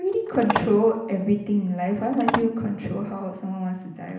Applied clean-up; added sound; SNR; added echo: none; Telephone; 6 dB; reverberation time 0.8 s.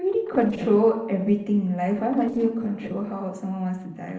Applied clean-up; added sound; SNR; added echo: neural separator model SepFormer DNS4.